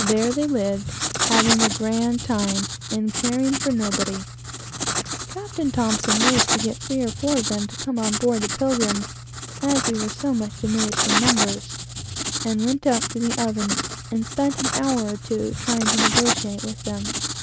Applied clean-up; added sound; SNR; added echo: none; Writing; 1 dB; none.